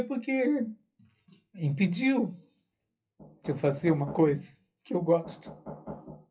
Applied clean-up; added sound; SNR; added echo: classical method WPE with log-MMSE.